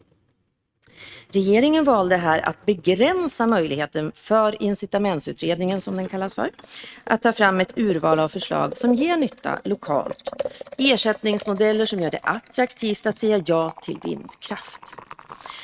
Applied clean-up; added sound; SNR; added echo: neural mask model RNNoise.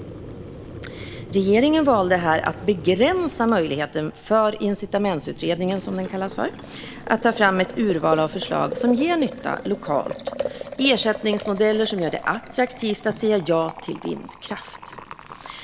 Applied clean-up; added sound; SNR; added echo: none; Boiling; 13 dB; none.